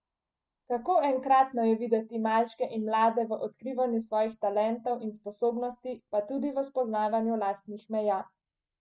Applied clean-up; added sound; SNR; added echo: none; none; none; none.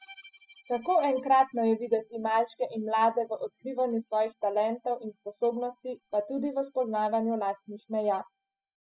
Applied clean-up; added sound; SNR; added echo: classical method spectral subtraction.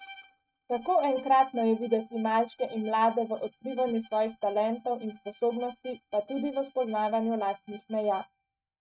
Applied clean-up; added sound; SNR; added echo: neural mask model RNNoise.